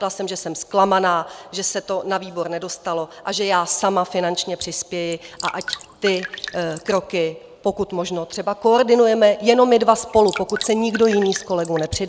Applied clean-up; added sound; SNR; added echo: none; Drip; 13 dB; none.